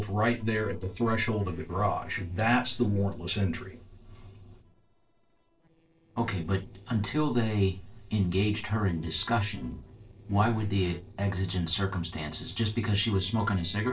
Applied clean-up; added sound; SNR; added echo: neural separator model SepFormer DNS4.